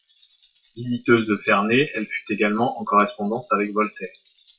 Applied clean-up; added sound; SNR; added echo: classical method WPE with log-MMSE.